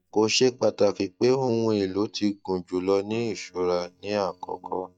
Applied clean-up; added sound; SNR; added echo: neural mask model DeepFilterNet 3.